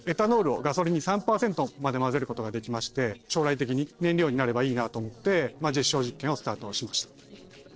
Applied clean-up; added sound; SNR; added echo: neural separator model SepFormer DNS4.